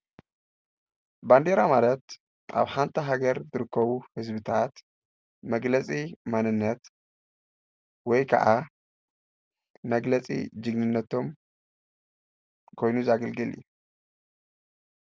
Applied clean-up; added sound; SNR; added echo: none; none; none; none.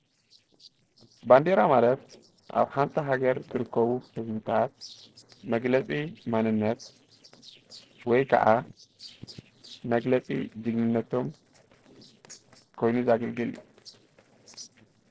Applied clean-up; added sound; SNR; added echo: neural separator model SepFormer DNS4.